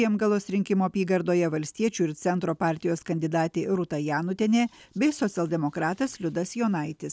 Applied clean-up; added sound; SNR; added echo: none; none; none; none.